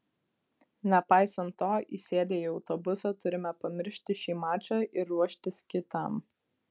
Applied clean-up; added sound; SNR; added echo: none; none; none; none.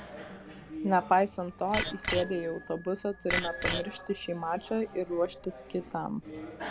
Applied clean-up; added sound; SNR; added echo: none; Bicycle bell; 7 dB; none.